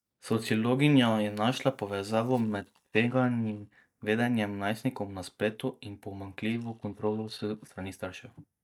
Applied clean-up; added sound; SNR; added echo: neural mask model DeepFilterNet 3.